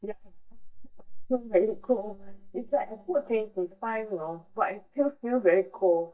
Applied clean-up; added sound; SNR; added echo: neural mask model DeepFilterNet 3.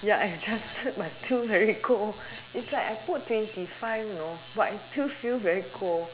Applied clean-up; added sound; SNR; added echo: none; none; none; none.